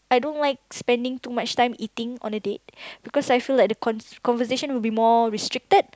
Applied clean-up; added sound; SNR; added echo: none; none; none; none.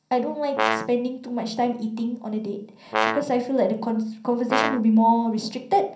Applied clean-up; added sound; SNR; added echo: none; Brass instrument; 3 dB; reverberation time 0.6 s.